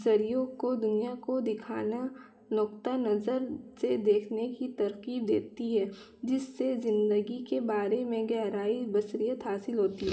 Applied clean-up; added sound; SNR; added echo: none; none; none; reverberation time 2.7 s.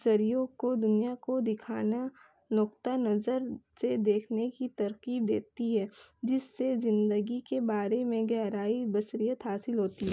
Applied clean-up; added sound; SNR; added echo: none; none; none; none.